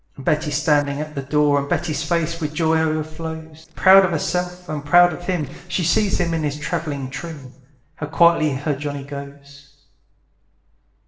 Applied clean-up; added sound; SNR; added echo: neural separator model SepFormer DNS4.